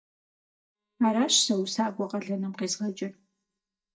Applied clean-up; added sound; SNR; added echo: neural mask model DeepFilterNet 3.